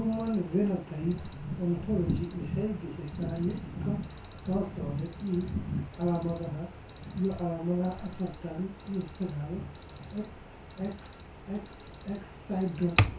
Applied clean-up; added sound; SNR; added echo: none; Alarm; 3 dB; reverberation time 0.2 s.